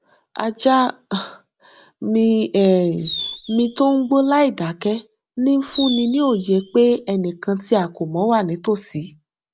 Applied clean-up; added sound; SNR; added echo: none; Fireworks; 12 dB; none.